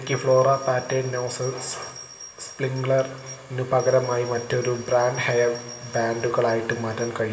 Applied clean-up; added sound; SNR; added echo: none; Bell; 18 dB; reverberation time 1.7 s.